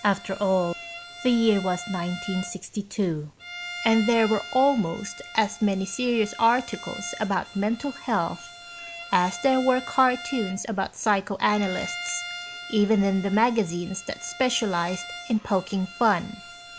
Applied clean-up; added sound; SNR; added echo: none; Bowed string instrument; 14 dB; none.